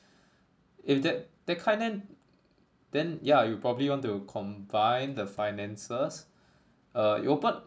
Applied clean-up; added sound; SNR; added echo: none; none; none; none.